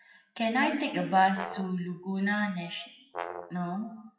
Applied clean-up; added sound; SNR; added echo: classical method WPE with log-MMSE.